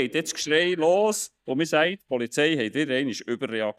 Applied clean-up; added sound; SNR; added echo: neural mask model DeepFilterNet 3.